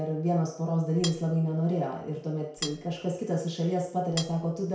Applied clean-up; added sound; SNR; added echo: none; Cutlery, silverware; 11 dB; reverberation time 0.5 s.